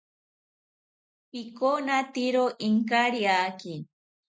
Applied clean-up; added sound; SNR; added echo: none; none; none; none.